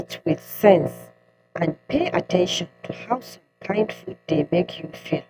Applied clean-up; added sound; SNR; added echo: neural mask model RNNoise.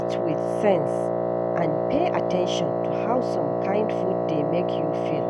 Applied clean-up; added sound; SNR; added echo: none; Wind instrument, woodwind instrument; -4 dB; none.